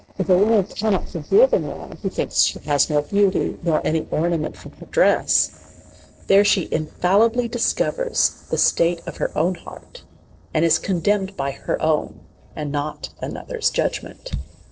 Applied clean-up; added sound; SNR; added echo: neural separator model SepFormer DNS4.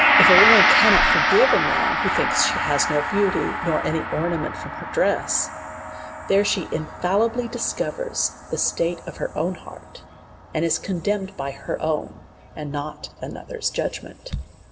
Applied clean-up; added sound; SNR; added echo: none; Gong; 0 dB; reverberation time 2.1 s.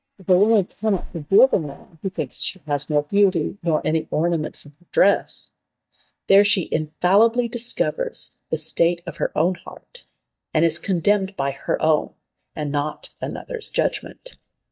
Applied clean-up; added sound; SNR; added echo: neural mask model DeepFilterNet 3.